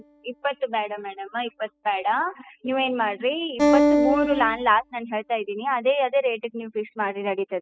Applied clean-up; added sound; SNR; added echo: classical method spectral subtraction.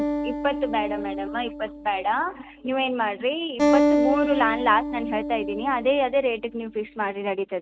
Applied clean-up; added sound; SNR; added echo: none; Acoustic guitar; 2 dB; none.